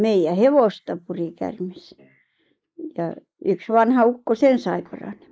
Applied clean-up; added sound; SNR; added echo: neural mask model Resemble Enhance denoiser.